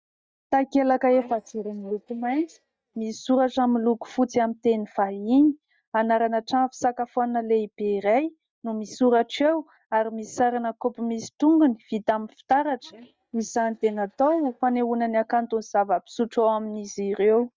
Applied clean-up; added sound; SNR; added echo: neural mask model DeepFilterNet 3.